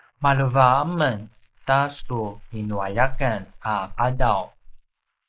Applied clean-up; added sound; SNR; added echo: neural mask model Resemble Enhance denoiser.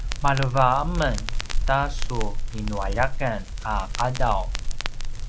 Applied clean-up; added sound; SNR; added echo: none; Crackle; -2 dB; none.